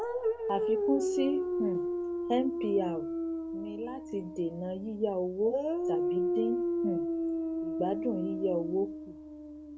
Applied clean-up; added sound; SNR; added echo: none; Dog; -2 dB; none.